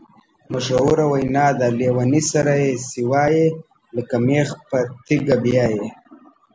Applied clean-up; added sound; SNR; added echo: none; none; none; none.